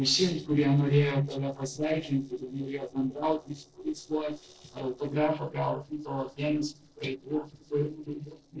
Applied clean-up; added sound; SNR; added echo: neural separator model SepFormer DNS4.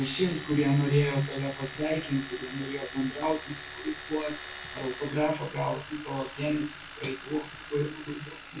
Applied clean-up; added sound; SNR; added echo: none; Domestic sounds, home sounds; 10 dB; reverberation time 0.2 s.